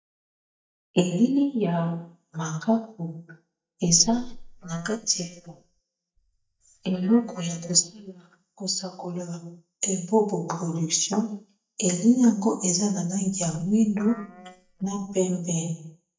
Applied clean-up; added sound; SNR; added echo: neural mask model DeepFilterNet 3.